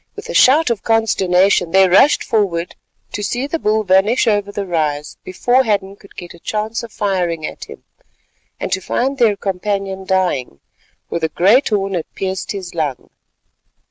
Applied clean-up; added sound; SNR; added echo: none; none; none; none.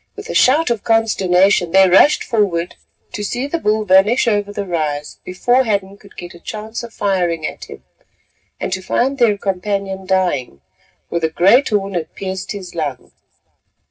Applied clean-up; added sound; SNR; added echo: none; none; none; reverberation time 0.4 s.